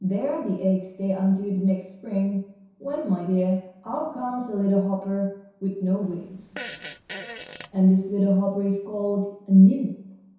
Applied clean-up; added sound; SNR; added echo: none; Fart; 14 dB; reverberation time 0.7 s.